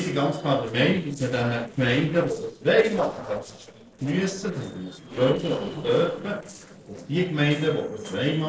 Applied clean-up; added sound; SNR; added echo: neural separator model SepFormer DNS4.